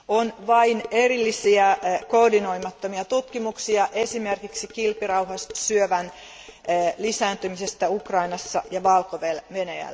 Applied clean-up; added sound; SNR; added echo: none; Dishes, pots, and pans; 20 dB; none.